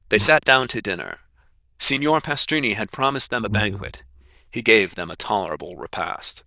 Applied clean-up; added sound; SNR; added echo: neural diffusion model UNIVERSE++.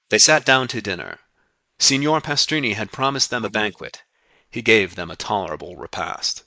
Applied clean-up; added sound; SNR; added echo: neural mask model Resemble Enhance denoiser.